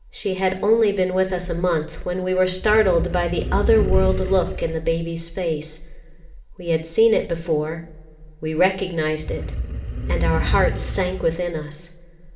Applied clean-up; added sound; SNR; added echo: none; Animal; 2 dB; reverberation time 1.8 s.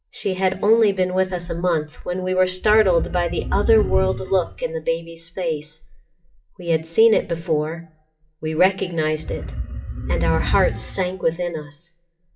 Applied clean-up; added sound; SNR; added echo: classical method WPE with log-MMSE.